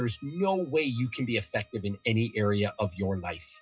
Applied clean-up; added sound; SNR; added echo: classical method WPE with log-MMSE.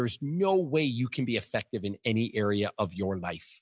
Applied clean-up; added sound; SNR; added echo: none; none; none; none.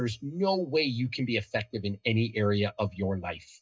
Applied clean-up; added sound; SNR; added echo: neural mask model DeepFilterNet 3.